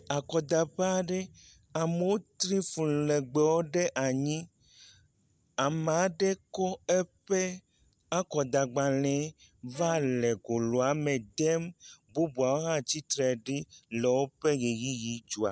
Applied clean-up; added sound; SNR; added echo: none; Bowed string instrument; 20 dB; none.